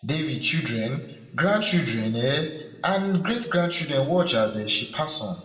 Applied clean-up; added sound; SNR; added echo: none; none; none; reverberation time 1.1 s.